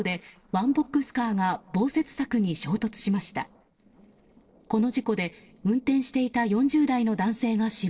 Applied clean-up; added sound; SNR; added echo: neural separator model SepFormer DNS4.